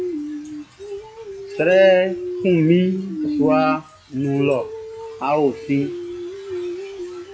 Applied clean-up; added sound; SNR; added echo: classical method WPE with log-MMSE.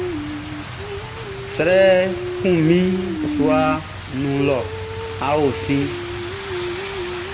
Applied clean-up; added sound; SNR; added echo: none; Rain; 5 dB; reverberation time 1.2 s.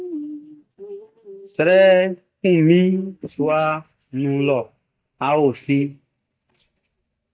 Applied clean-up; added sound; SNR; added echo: neural mask model DeepFilterNet 3.